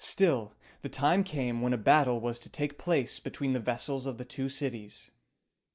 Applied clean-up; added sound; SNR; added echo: none; none; none; none.